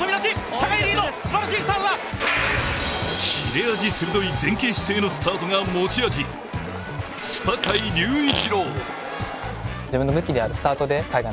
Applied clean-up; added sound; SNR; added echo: none; Fart; 6 dB; none.